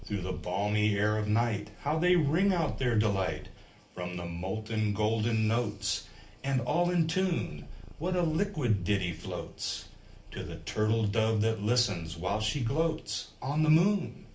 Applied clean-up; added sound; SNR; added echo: none; Purr; 16 dB; reverberation time 0.3 s.